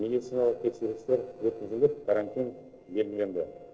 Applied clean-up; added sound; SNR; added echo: neural separator model SepFormer DNS4.